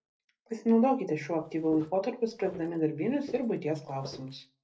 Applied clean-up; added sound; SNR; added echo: neural separator model SepFormer DNS4.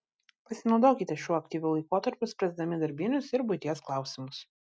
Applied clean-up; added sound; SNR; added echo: none; none; none; none.